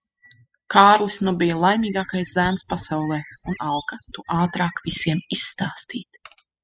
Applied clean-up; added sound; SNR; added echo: classical method spectral subtraction.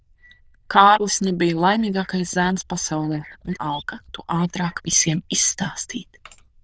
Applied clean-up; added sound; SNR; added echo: neural diffusion model UNIVERSE++.